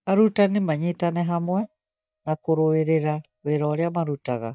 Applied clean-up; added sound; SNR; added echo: neural mask model DeepFilterNet 3.